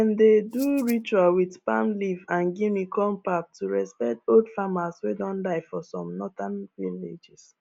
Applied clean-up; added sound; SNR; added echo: none; Rattle (instrument); 19 dB; none.